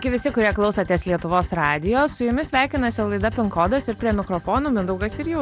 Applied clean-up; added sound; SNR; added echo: none; none; none; none.